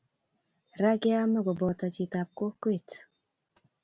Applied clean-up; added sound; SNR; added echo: none; none; none; none.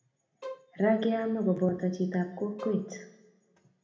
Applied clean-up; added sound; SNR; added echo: none; Bowed string instrument; 16 dB; reverberation time 0.8 s.